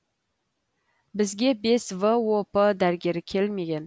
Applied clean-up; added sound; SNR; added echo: none; none; none; none.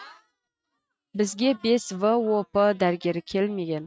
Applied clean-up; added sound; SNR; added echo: neural mask model RNNoise.